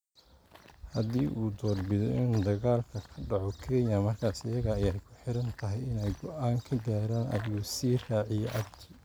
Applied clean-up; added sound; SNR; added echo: none; none; none; none.